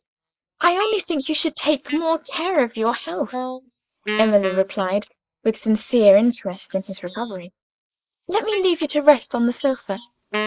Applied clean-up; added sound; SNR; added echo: neural mask model Resemble Enhance denoiser.